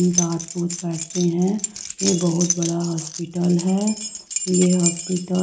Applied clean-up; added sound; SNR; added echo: none; Keys jangling; 6 dB; reverberation time 0.4 s.